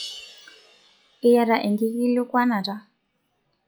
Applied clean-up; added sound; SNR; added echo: classical method log-MMSE.